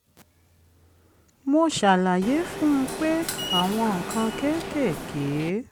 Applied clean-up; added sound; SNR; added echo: none; Subway, metro, underground; 7 dB; none.